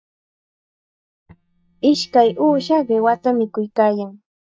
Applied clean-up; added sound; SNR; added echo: neural mask model DeepFilterNet 3.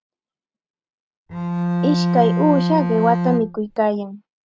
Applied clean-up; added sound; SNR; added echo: none; Bowed string instrument; -1 dB; none.